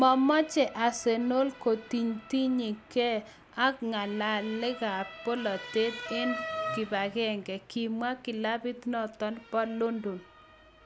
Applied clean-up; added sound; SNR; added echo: none; Motor vehicle (road) / Siren; 14 dB; none.